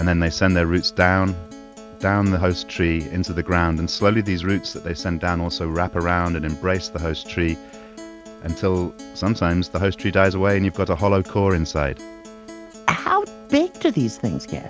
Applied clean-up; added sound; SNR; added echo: none; Acoustic guitar; 18 dB; none.